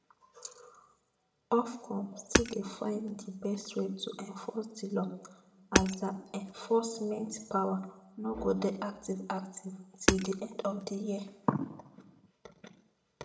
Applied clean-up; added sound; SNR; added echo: none; Hammer; 2 dB; reverberation time 0.6 s.